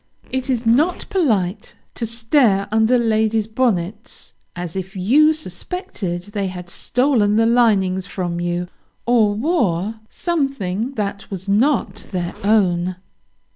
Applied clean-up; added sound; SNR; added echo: none; Zipper (clothing); 19 dB; none.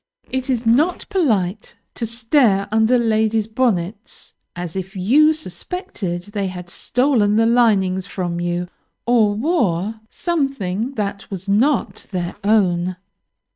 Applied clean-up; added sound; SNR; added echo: neural mask model RNNoise.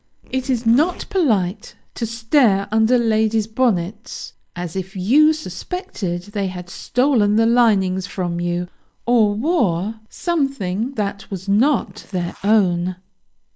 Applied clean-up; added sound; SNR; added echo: neural mask model Resemble Enhance denoiser.